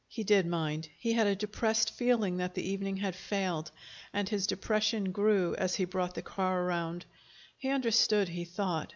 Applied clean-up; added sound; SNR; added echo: none; none; none; none.